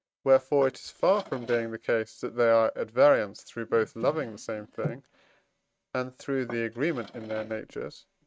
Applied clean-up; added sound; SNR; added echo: neural mask model RNNoise.